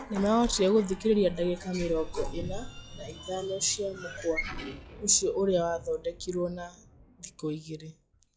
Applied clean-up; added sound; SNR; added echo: classical method log-MMSE.